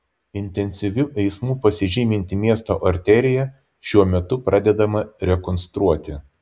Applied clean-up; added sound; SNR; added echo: none; none; none; none.